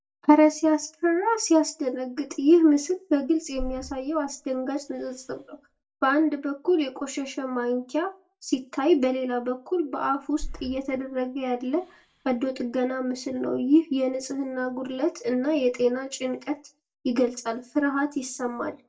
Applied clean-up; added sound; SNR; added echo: none; Breathing; 15 dB; reverberation time 0.2 s.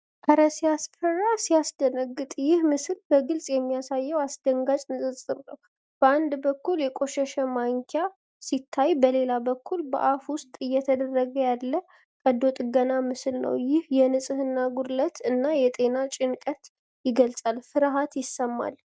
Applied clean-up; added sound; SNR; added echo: none; none; none; none.